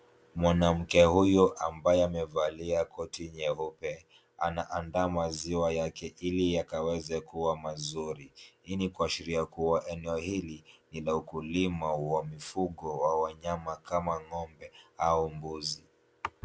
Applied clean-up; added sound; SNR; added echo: none; none; none; none.